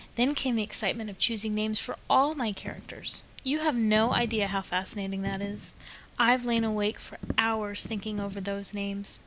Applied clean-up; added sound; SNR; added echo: none; Coin (dropping); 16 dB; none.